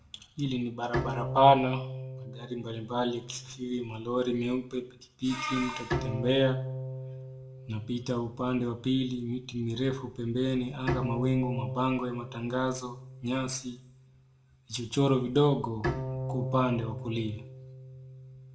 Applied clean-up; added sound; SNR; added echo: none; Bowed string instrument; 8 dB; reverberation time 0.4 s.